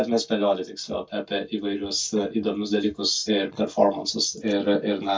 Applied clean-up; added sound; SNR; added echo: neural mask model DeepFilterNet 3.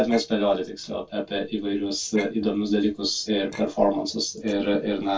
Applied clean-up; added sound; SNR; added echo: neural separator model SepFormer DNS4.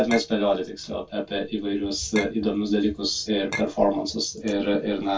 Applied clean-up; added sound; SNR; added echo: none; Chink, clink; 11 dB; reverberation time 0.1 s.